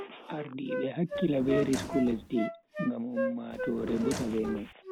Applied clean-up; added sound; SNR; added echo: none; Wind instrument, woodwind instrument + Drawer open or close; 6 dB; none.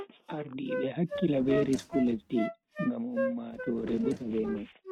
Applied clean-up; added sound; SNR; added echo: neural mask model RNNoise.